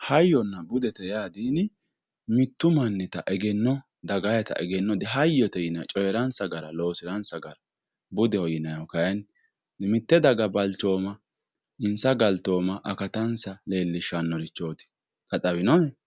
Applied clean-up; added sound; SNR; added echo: none; none; none; none.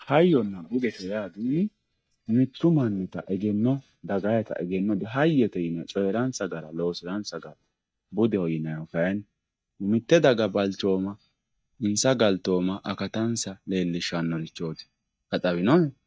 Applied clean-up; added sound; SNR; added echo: neural mask model DeepFilterNet 3.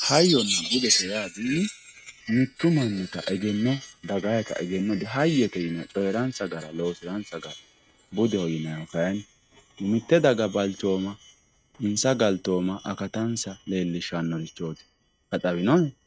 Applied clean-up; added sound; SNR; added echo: neural mask model RNNoise.